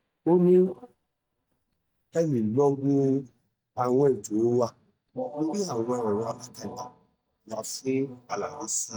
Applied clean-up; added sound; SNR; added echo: neural mask model DeepFilterNet 3.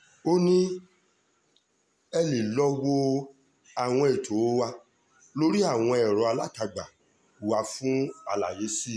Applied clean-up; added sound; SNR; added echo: none; none; none; none.